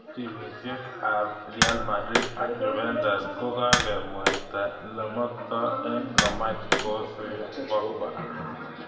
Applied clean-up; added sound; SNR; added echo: none; Tap; 1 dB; reverberation time 1.2 s.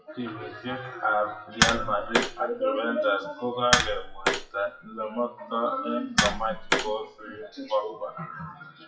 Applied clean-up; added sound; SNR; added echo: classical method WPE with log-MMSE.